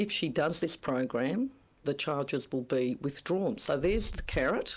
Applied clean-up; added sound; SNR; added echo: none; none; none; none.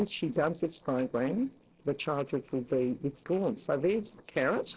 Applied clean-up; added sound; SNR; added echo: neural separator model SepFormer DNS4.